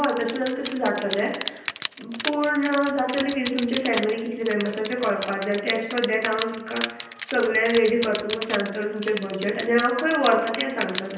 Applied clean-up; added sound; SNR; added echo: none; Crushing; 10 dB; reverberation time 0.9 s.